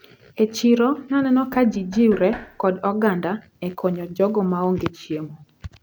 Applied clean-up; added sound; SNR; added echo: none; Knock; 19 dB; none.